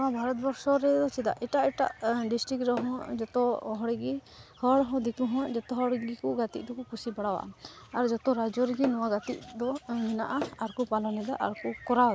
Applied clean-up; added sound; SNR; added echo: none; Tap / Hammer; 14 dB; none.